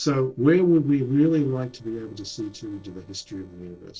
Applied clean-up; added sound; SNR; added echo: neural separator model SepFormer DNS4.